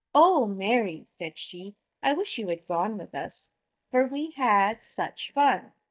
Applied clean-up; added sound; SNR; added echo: neural mask model DeepFilterNet 3.